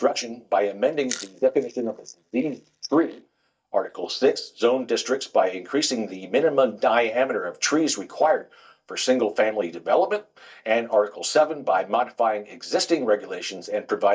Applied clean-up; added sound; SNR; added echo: neural mask model DeepFilterNet 3.